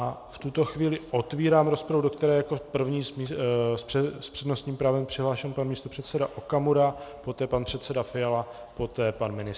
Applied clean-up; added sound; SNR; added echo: none; none; none; none.